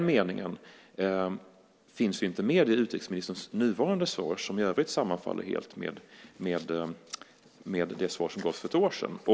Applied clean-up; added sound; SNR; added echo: none; none; none; none.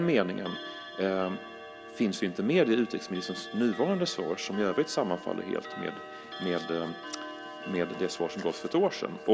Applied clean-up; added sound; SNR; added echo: none; Clock; 12 dB; none.